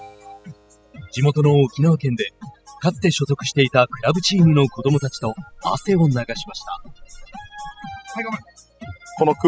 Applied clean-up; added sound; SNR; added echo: classical method spectral subtraction.